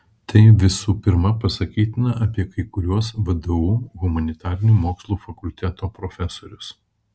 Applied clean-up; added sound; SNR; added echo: none; none; none; none.